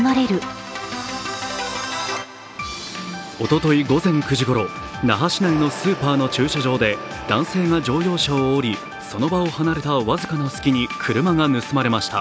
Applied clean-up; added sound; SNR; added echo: none; none; none; none.